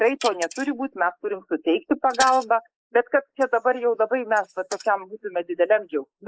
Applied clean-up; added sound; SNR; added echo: neural mask model Resemble Enhance denoiser.